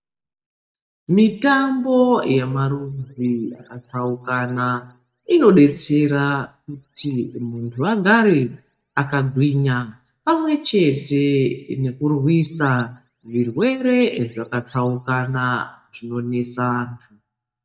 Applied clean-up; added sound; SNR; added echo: neural mask model DeepFilterNet 3.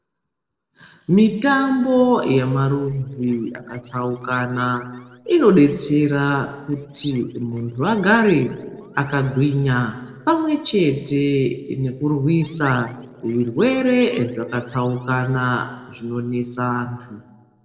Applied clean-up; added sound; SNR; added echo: neural separator model SepFormer DNS4.